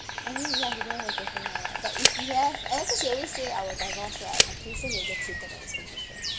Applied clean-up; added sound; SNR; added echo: none; Tick + Insect; -3 dB; none.